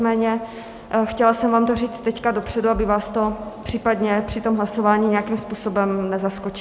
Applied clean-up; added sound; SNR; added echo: none; none; none; none.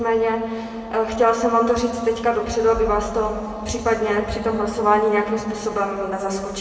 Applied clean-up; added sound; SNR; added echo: none; none; none; reverberation time 2.0 s.